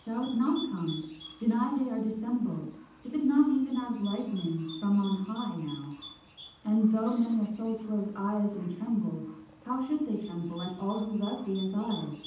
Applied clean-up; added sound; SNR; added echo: none; Bird; 20 dB; reverberation time 0.8 s.